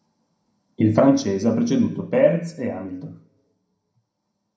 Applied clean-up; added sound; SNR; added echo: none; none; none; reverberation time 0.5 s.